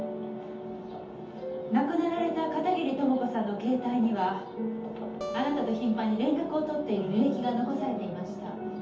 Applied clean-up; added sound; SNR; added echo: none; Acoustic guitar; 14 dB; reverberation time 0.6 s.